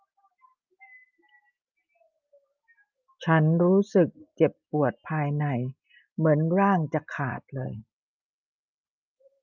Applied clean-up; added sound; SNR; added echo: none; none; none; none.